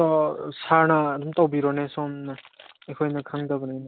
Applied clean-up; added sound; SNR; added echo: none; none; none; none.